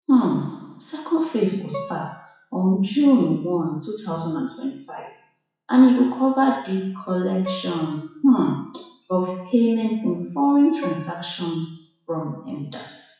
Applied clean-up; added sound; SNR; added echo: classical method WPE with log-MMSE.